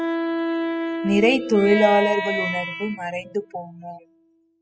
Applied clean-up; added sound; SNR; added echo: classical method spectral subtraction.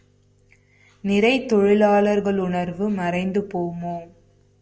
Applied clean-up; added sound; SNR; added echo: none; none; none; none.